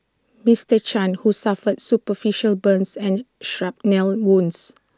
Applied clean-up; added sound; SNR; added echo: none; none; none; none.